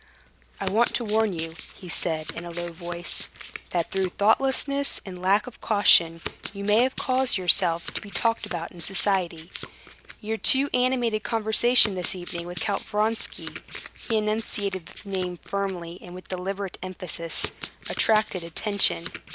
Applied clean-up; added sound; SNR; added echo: none; Domestic sounds, home sounds; 15 dB; none.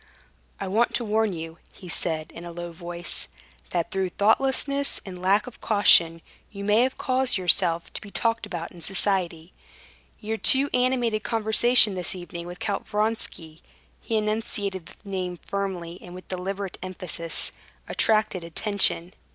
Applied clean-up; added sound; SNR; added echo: none; none; none; none.